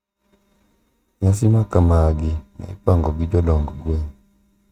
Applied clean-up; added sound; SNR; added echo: neural mask model RNNoise.